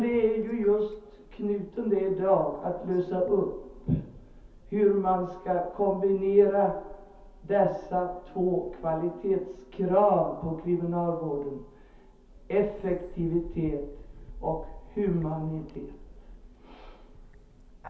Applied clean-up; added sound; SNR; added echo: none; Bird; 19 dB; reverberation time 0.5 s.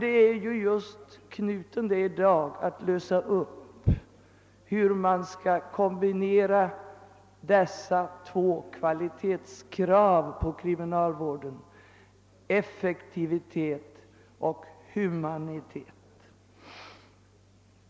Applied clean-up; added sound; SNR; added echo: none; none; none; none.